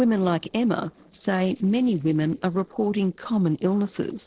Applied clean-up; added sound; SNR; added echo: neural separator model SepFormer DNS4.